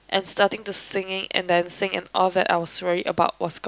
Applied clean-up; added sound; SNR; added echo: none; none; none; none.